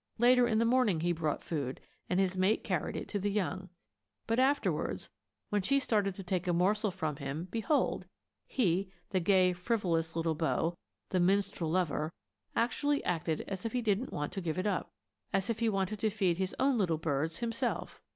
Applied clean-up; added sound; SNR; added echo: none; none; none; none.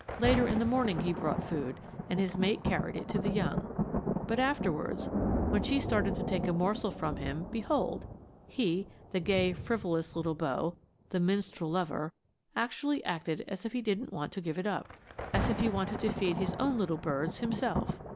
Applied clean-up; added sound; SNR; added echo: none; Thunder; 4 dB; none.